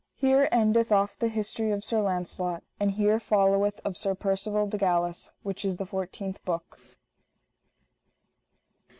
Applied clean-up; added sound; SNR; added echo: none; none; none; none.